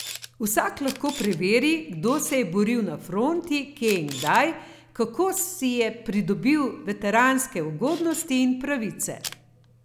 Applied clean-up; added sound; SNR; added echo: none; Camera; 19 dB; none.